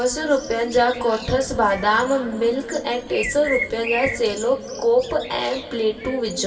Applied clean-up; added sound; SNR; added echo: none; Bird; 13 dB; reverberation time 2.4 s.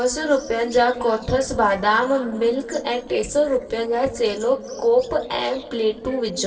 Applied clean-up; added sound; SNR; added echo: neural separator model SepFormer DNS4.